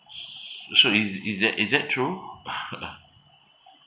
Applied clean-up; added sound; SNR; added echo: none; none; none; none.